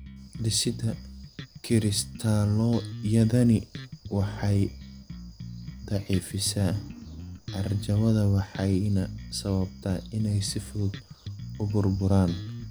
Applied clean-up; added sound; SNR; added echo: none; Bass guitar; 13 dB; none.